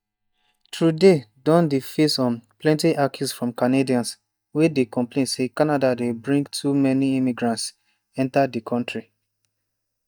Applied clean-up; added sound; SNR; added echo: neural mask model DeepFilterNet 3.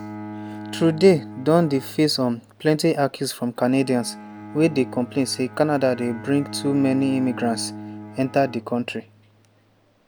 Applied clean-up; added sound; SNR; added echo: none; Bowed string instrument; 15 dB; none.